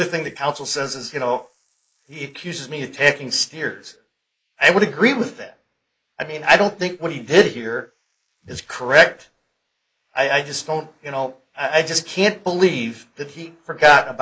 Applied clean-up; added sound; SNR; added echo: neural mask model Resemble Enhance denoiser.